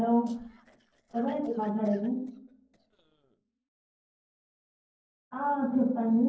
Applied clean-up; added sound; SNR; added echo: neural separator model SepFormer DNS4.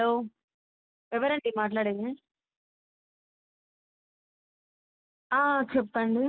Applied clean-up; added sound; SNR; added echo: none; none; none; none.